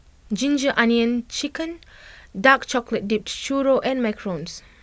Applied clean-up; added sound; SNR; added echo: none; none; none; none.